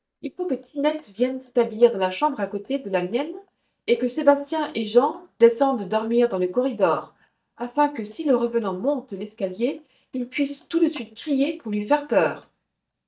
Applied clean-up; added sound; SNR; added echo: neural mask model DeepFilterNet 3.